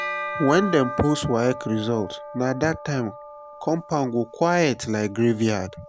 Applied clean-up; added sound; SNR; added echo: none; Bell; 11 dB; none.